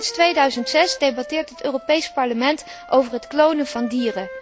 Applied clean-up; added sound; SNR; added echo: none; Wind instrument, woodwind instrument; 16 dB; none.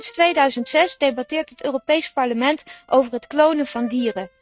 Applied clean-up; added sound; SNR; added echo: neural mask model RNNoise.